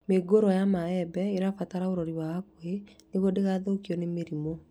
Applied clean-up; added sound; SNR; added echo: none; none; none; none.